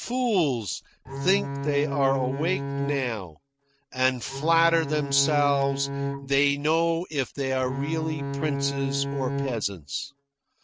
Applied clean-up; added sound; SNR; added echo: neural mask model RNNoise.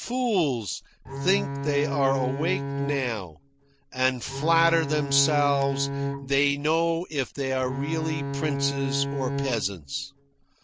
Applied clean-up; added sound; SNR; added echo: none; Bowed string instrument; 4 dB; none.